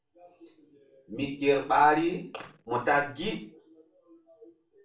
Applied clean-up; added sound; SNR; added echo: none; none; none; reverberation time 0.3 s.